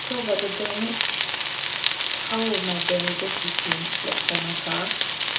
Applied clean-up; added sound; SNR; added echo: none; Frying (food); -4 dB; reverberation time 0.3 s.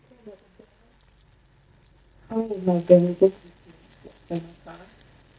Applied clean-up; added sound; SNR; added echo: neural mask model DeepFilterNet 3.